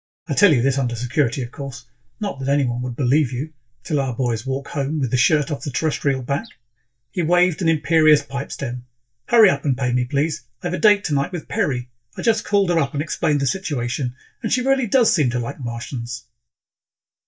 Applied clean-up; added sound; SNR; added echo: neural mask model DeepFilterNet 3.